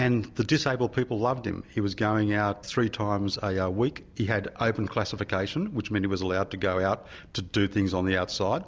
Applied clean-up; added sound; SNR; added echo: none; none; none; none.